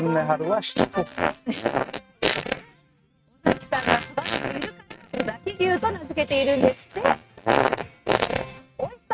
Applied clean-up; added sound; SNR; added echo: neural mask model RNNoise.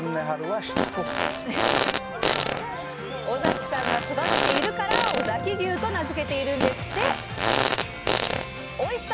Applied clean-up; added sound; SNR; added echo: none; Fart; -3 dB; none.